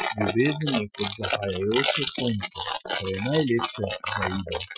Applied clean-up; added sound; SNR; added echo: classical method Wiener filter.